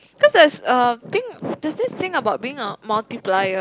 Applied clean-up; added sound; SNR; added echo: none; none; none; none.